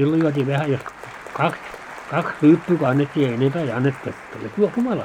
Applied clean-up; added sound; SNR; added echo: none; Applause; 16 dB; none.